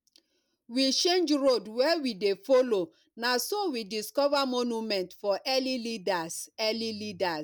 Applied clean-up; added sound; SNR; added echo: none; none; none; none.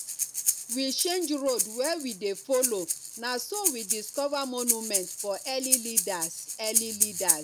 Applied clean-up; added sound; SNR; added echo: none; Breathing; -1 dB; none.